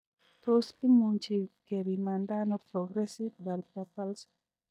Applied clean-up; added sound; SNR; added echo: neural mask model DeepFilterNet 3.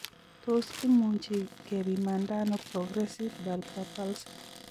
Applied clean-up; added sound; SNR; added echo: none; Crumpling, crinkling + Cupboard open or close; 16 dB; none.